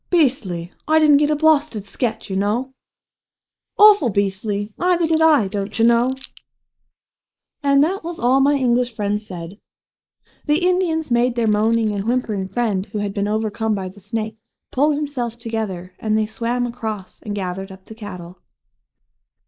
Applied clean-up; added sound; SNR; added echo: neural mask model Resemble Enhance denoiser.